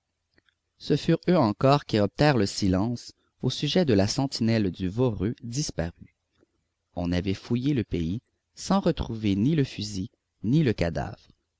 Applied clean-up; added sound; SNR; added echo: none; none; none; none.